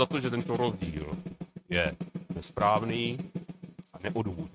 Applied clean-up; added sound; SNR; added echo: neural mask model RNNoise.